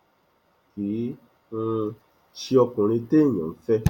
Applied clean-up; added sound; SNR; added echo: none; none; none; none.